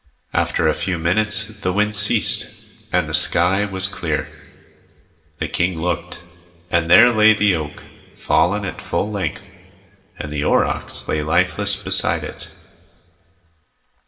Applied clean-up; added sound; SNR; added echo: none; none; none; reverberation time 1.4 s.